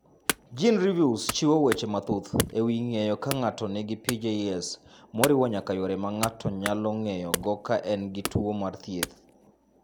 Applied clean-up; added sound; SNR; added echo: none; Wood / Domestic sounds, home sounds; 10 dB; none.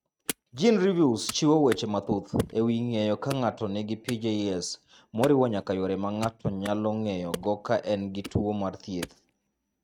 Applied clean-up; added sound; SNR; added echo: neural mask model RNNoise.